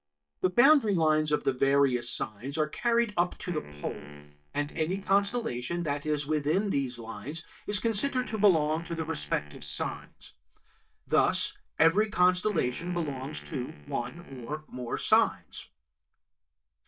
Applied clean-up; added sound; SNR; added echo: neural mask model DeepFilterNet 3.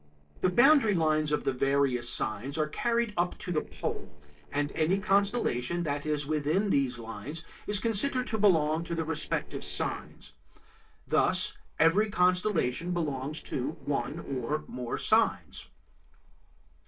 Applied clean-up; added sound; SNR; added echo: neural separator model SepFormer DNS4.